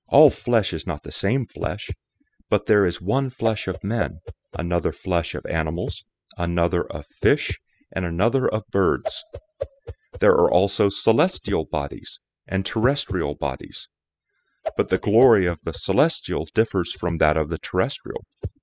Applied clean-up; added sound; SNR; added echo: classical method spectral subtraction.